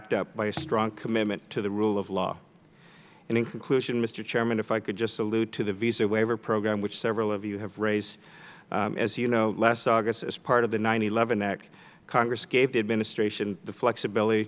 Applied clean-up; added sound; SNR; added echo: none; none; none; none.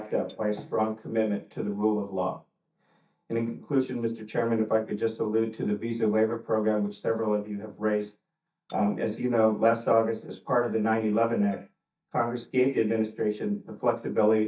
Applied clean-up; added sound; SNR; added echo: neural mask model DeepFilterNet 3.